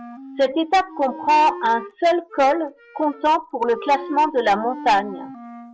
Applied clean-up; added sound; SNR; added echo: none; Wind instrument, woodwind instrument; 15 dB; none.